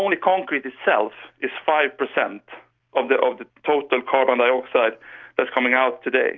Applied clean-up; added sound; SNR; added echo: none; none; none; none.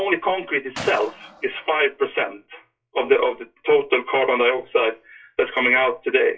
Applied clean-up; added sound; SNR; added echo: classical method WPE with log-MMSE.